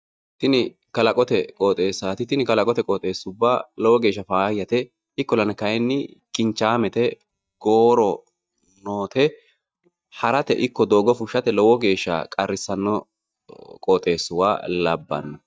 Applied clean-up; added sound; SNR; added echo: neural mask model DeepFilterNet 3.